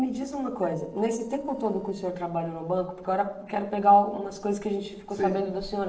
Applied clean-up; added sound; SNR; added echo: neural separator model SepFormer DNS4.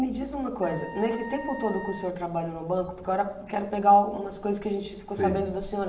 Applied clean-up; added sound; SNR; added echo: none; Wind instrument, woodwind instrument; 14 dB; reverberation time 0.7 s.